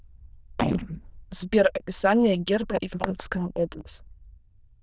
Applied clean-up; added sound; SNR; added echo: neural diffusion model UNIVERSE++.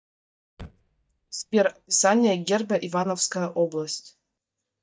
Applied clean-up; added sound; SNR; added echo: neural mask model DeepFilterNet 3.